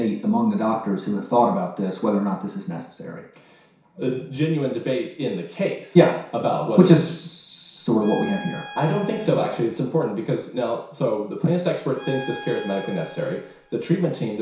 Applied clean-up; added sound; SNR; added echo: none; Bowed string instrument; 17 dB; reverberation time 0.6 s.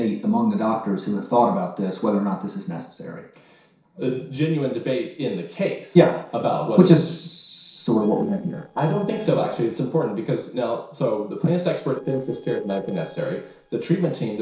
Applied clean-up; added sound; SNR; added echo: neural separator model SepFormer DNS4.